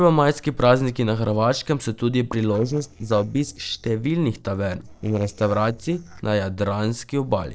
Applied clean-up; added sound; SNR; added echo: neural separator model SepFormer DNS4.